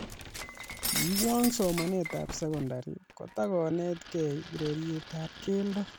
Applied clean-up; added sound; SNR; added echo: none; Shatter; 7 dB; none.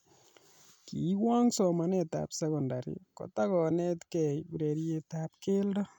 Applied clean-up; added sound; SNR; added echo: none; none; none; none.